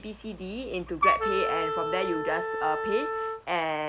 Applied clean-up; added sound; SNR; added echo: none; Wind instrument, woodwind instrument; -2 dB; none.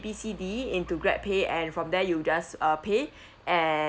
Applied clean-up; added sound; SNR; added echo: none; none; none; none.